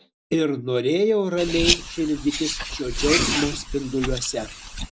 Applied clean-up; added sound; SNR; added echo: none; Car; 2 dB; none.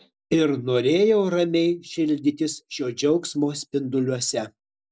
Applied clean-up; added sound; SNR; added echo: none; none; none; none.